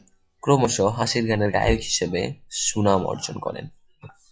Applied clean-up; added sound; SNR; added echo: classical method log-MMSE.